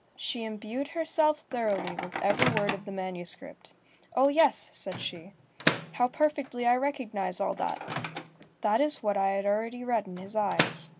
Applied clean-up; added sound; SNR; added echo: none; Microwave oven; 7 dB; none.